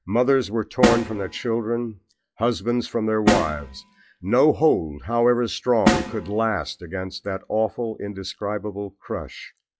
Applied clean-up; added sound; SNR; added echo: classical method log-MMSE.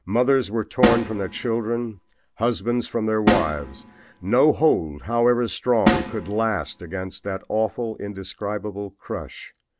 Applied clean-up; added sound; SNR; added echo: none; Snare drum; 3 dB; none.